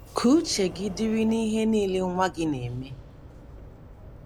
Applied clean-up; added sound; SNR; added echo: none; Sliding door; 17 dB; none.